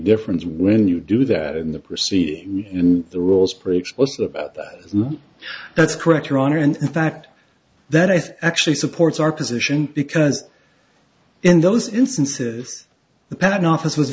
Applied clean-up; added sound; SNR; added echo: none; none; none; none.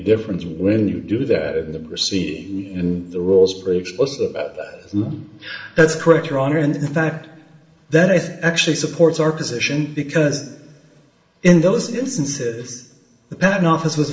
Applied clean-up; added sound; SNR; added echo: none; none; none; reverberation time 1.0 s.